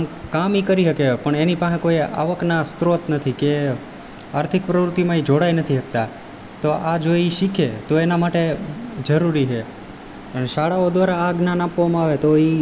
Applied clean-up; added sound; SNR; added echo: none; none; none; none.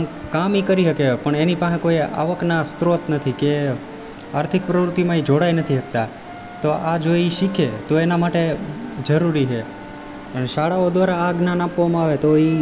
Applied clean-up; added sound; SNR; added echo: none; Wind instrument, woodwind instrument + Wind instrument, woodwind instrument; 18 dB; none.